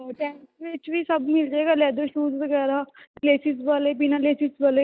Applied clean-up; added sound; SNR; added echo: neural mask model DeepFilterNet 3.